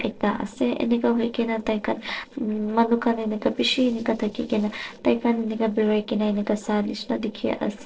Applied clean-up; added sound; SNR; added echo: neural separator model SepFormer DNS4.